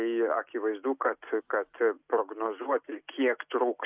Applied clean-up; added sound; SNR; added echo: none; none; none; none.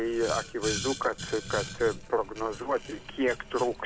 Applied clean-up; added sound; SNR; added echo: none; Boiling; 9 dB; none.